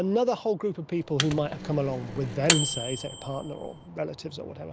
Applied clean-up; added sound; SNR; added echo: none; Microwave oven; 3 dB; none.